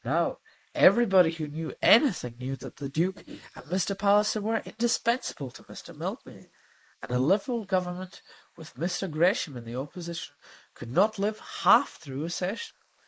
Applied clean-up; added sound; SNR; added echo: neural mask model Resemble Enhance denoiser.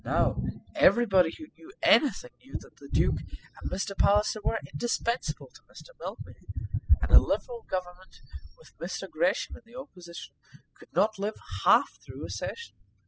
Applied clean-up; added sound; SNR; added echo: classical method spectral subtraction.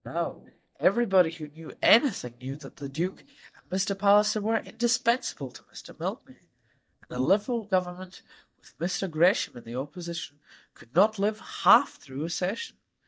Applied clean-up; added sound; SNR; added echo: neural mask model DeepFilterNet 3.